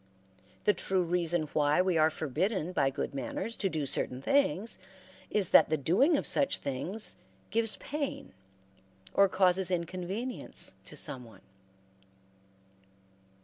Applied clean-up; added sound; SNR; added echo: none; none; none; none.